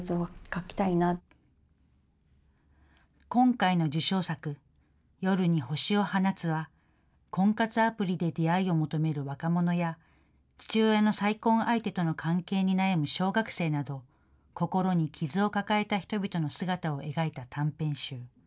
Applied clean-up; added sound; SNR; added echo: none; none; none; none.